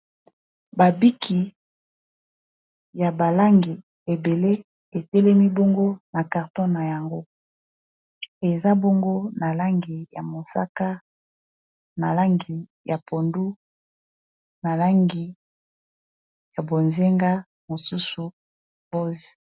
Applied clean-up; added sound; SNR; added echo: none; none; none; none.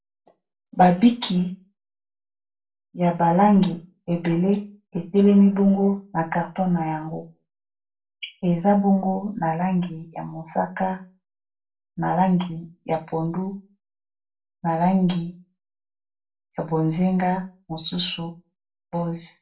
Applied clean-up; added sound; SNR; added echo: none; none; none; reverberation time 0.2 s.